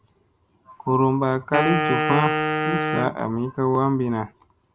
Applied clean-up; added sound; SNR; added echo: none; Wind instrument, woodwind instrument; 1 dB; none.